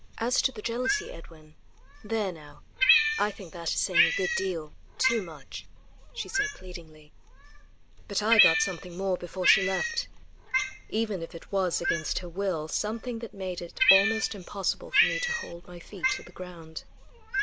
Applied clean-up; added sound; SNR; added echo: none; Cat; -1 dB; none.